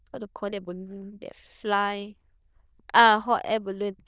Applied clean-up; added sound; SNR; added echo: neural diffusion model UNIVERSE++.